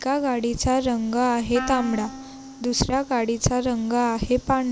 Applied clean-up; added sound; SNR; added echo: none; Wind instrument, woodwind instrument; 14 dB; none.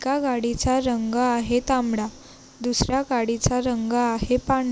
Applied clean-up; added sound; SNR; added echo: none; none; none; none.